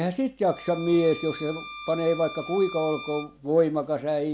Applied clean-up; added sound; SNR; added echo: none; Bowed string instrument; 15 dB; none.